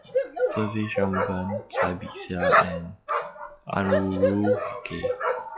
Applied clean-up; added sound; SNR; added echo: classical method log-MMSE.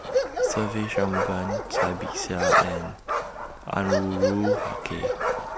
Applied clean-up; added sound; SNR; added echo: none; Bark; -3 dB; none.